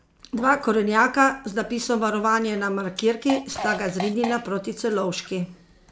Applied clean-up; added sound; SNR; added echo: none; Fart; 9 dB; none.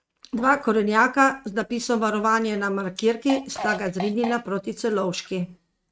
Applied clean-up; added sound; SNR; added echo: neural mask model RNNoise.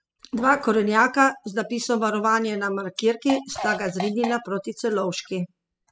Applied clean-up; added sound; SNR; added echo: classical method spectral subtraction.